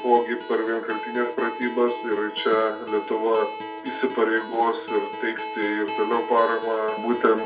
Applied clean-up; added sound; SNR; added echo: none; Acoustic guitar; 10 dB; reverberation time 0.2 s.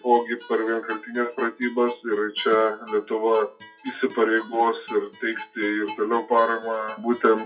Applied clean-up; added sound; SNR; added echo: classical method WPE with log-MMSE.